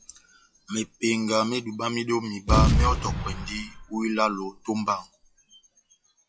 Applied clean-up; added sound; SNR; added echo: classical method log-MMSE.